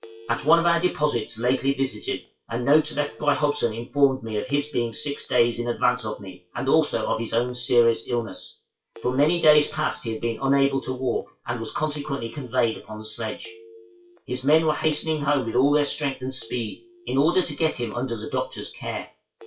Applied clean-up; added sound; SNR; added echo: classical method WPE with log-MMSE.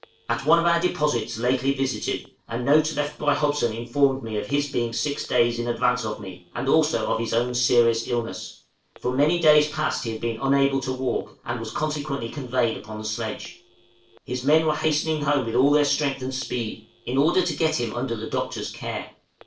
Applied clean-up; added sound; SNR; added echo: neural separator model SepFormer DNS4.